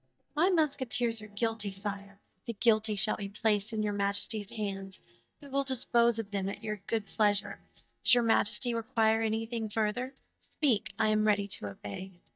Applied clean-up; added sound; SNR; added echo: neural mask model DeepFilterNet 3.